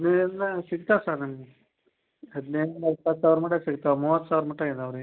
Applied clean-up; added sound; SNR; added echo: none; none; none; none.